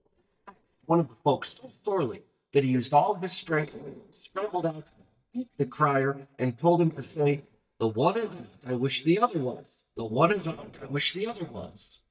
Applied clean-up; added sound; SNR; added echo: neural mask model DeepFilterNet 3.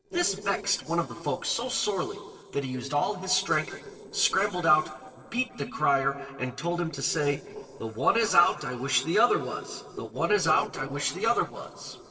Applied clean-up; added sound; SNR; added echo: neural separator model SepFormer DNS4.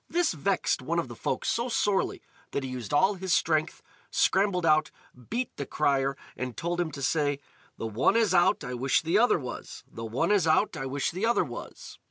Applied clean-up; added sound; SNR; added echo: none; none; none; none.